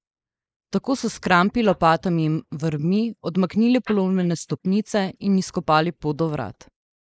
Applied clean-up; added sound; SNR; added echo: neural mask model Resemble Enhance denoiser.